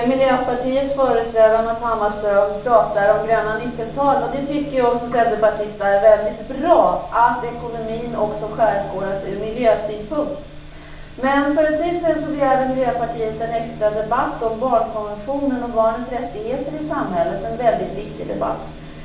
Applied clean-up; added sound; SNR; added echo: none; Bowed string instrument; 19 dB; reverberation time 0.5 s.